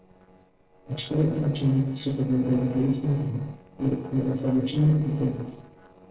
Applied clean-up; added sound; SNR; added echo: neural separator model SepFormer DNS4.